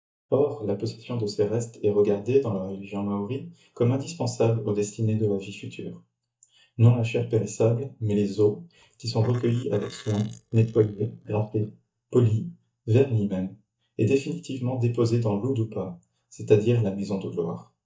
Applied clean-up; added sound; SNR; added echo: neural mask model DeepFilterNet 3.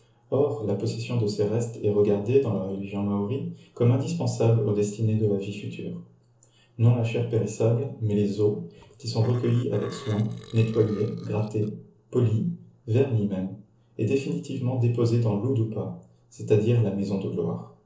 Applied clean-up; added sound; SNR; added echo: neural separator model SepFormer DNS4.